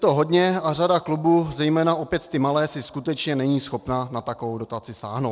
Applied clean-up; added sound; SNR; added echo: none; none; none; none.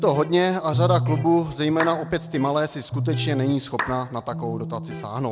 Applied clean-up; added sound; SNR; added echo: none; Electric guitar + Clapping; 6 dB; none.